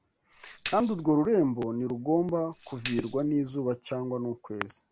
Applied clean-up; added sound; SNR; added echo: none; Tambourine; -2 dB; none.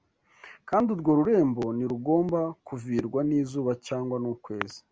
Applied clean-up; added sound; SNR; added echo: none; none; none; none.